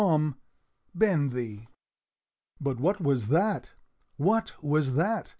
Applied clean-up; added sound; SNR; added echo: none; none; none; none.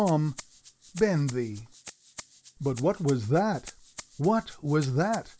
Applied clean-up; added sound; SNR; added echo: none; Rattle (instrument); 20 dB; none.